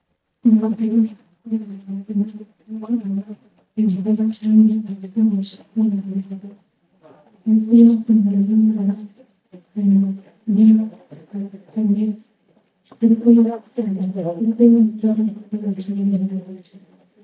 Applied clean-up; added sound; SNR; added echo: neural mask model DeepFilterNet 3.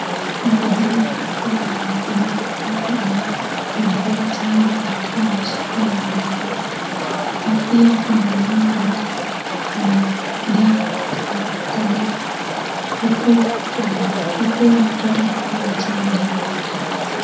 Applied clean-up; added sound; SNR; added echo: none; Chatter / Stream; 3 dB; reverberation time 0.6 s.